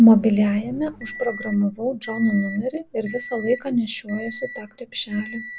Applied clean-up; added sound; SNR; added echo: none; Microwave oven; 16 dB; none.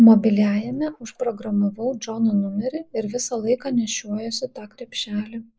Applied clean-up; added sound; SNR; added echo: neural mask model Resemble Enhance denoiser.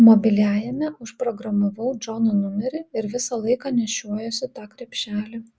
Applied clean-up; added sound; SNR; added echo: none; none; none; none.